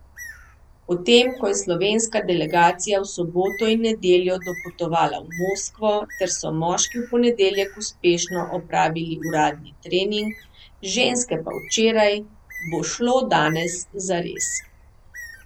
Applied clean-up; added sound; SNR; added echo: none; Bird; 19 dB; none.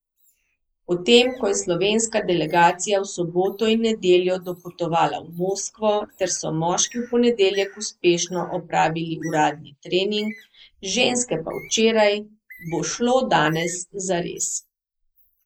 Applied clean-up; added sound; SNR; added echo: neural mask model Resemble Enhance denoiser.